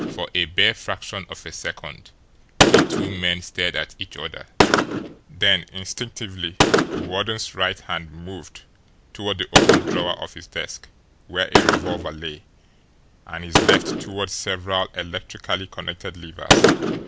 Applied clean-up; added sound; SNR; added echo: none; Gunshot, gunfire; -4 dB; none.